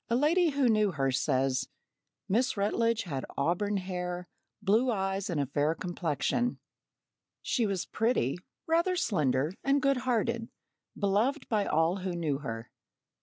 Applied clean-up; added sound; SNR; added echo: none; none; none; none.